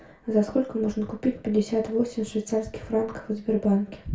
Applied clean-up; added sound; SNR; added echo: none; none; none; reverberation time 0.3 s.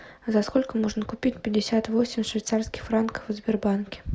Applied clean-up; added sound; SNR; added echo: none; none; none; none.